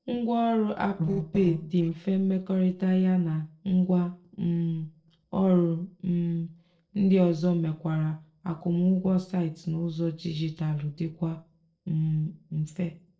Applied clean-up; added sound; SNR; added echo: neural separator model SepFormer DNS4.